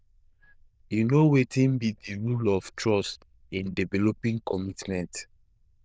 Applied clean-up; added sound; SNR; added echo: neural diffusion model UNIVERSE++.